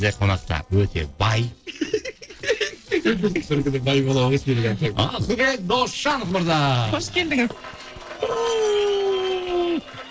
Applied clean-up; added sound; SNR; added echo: neural separator model SepFormer DNS4.